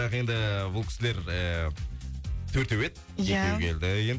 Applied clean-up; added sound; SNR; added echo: none; none; none; none.